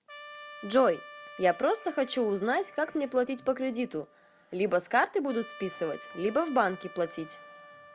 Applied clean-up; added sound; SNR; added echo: none; Trumpet; 18 dB; none.